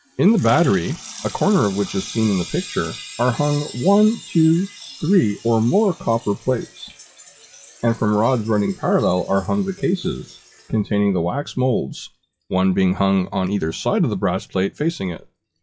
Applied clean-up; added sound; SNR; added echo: classical method WPE with log-MMSE.